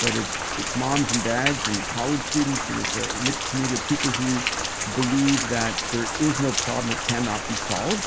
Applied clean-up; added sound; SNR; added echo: none; Rain; 1 dB; none.